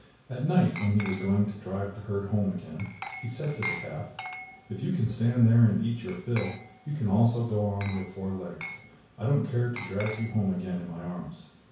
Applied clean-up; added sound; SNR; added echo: none; Glass; 15 dB; reverberation time 0.6 s.